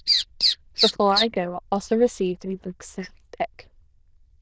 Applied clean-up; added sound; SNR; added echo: neural diffusion model UNIVERSE++.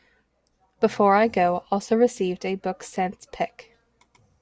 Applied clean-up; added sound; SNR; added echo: none; none; none; none.